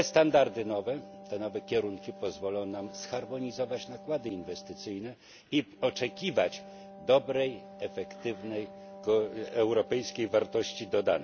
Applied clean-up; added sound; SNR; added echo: none; Wind instrument, woodwind instrument; 17 dB; none.